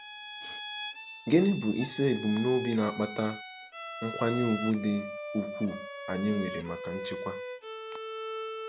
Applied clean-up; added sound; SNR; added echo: none; Bowed string instrument; 9 dB; none.